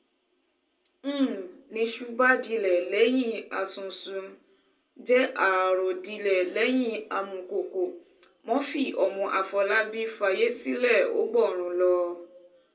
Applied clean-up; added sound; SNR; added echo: none; none; none; reverberation time 0.2 s.